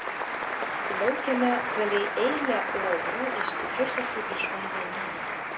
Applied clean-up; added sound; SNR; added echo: none; Applause; -1 dB; reverberation time 0.2 s.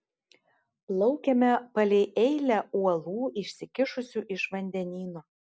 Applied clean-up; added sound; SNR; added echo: none; none; none; none.